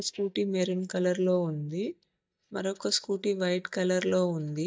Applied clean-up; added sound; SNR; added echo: neural mask model DeepFilterNet 3.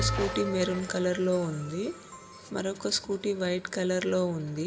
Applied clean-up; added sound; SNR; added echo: none; Bell; 9 dB; reverberation time 2.3 s.